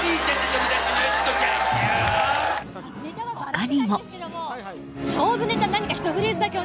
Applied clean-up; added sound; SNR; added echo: none; none; none; none.